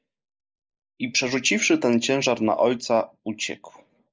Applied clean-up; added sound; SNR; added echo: neural mask model Resemble Enhance denoiser.